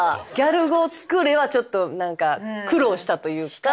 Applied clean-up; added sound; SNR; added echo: none; none; none; none.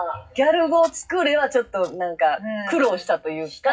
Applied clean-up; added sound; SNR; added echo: classical method WPE with log-MMSE.